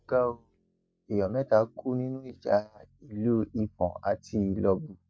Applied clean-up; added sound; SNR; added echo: neural mask model DeepFilterNet 3.